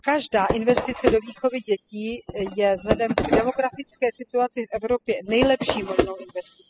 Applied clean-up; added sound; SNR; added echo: classical method spectral subtraction.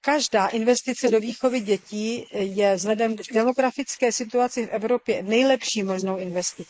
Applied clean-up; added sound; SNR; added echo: neural mask model Resemble Enhance denoiser.